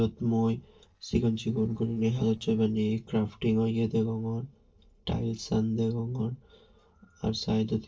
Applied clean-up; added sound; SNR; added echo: neural separator model SepFormer DNS4.